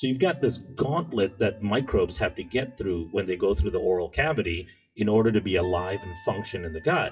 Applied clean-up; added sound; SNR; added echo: classical method WPE with log-MMSE.